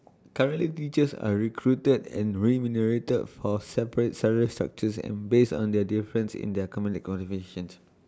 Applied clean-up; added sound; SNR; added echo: none; none; none; none.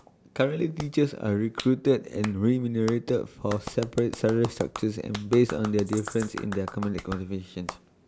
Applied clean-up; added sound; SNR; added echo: none; Rattle (instrument) + Clapping; 14 dB; none.